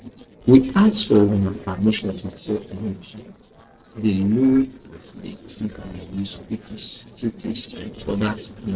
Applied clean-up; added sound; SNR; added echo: neural separator model SepFormer DNS4.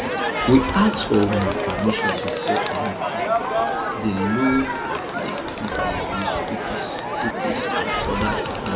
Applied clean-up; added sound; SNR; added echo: none; Crowd; -1 dB; none.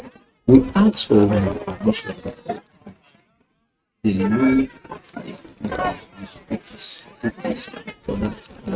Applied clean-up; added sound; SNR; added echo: neural mask model RNNoise.